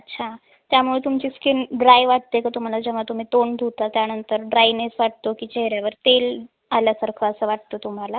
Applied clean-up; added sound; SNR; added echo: none; none; none; none.